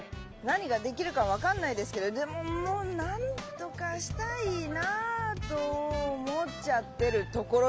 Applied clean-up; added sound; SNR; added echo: none; none; none; none.